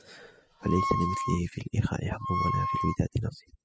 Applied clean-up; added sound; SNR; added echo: classical method spectral subtraction.